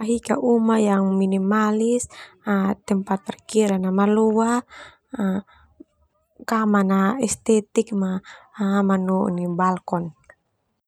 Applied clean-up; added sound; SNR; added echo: none; none; none; none.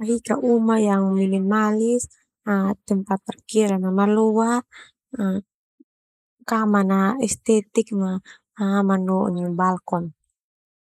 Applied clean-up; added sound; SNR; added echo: neural mask model Resemble Enhance denoiser.